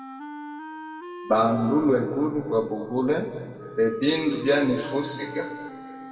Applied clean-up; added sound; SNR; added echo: none; Wind instrument, woodwind instrument; 14 dB; reverberation time 2.0 s.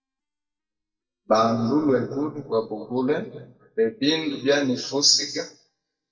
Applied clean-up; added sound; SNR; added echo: neural mask model DeepFilterNet 3.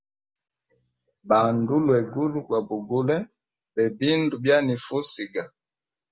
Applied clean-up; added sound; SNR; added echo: none; none; none; none.